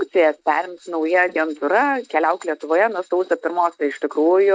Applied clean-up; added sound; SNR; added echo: neural mask model RNNoise.